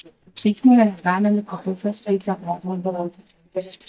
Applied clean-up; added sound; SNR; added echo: neural mask model DeepFilterNet 3.